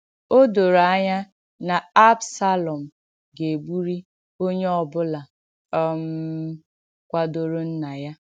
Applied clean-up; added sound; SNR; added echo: none; none; none; none.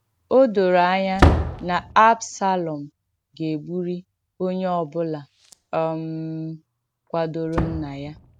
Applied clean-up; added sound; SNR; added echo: none; Slam; 5 dB; none.